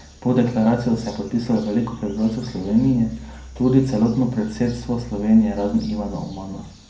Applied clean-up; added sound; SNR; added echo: none; Bird vocalization, bird call, bird song; 19 dB; reverberation time 0.6 s.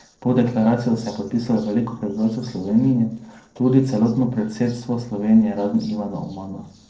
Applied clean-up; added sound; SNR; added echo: neural separator model SepFormer DNS4.